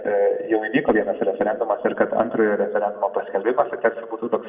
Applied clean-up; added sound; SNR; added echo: none; none; none; reverberation time 1.1 s.